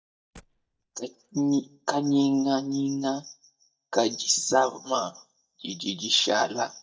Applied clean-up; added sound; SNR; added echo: neural mask model DeepFilterNet 3.